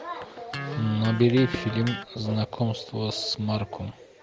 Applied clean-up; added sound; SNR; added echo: none; Electric guitar; 11 dB; none.